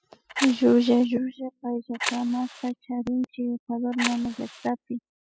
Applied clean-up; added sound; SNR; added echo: classical method spectral subtraction.